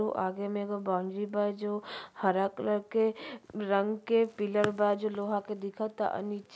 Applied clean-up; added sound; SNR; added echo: none; none; none; none.